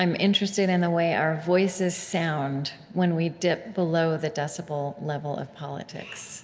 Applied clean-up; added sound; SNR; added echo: none; none; none; none.